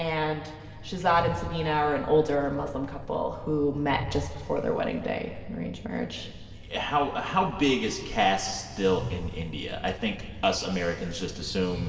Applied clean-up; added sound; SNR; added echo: none; Train; 12 dB; reverberation time 3.0 s.